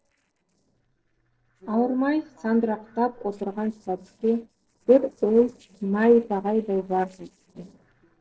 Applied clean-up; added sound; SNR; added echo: neural separator model SepFormer DNS4.